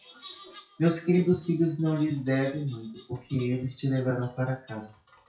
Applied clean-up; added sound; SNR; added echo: classical method WPE with log-MMSE.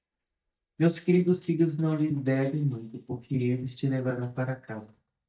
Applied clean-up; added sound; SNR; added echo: neural mask model DeepFilterNet 3.